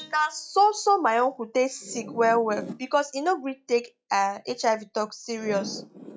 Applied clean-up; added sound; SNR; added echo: classical method log-MMSE.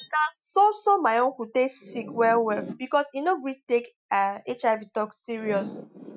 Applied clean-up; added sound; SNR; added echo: classical method Wiener filter.